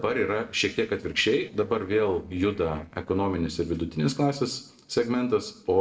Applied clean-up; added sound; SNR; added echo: neural separator model SepFormer DNS4.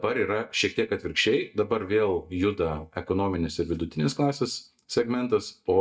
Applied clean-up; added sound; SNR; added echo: neural mask model DeepFilterNet 3.